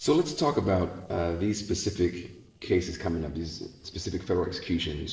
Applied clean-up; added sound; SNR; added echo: neural separator model SepFormer DNS4.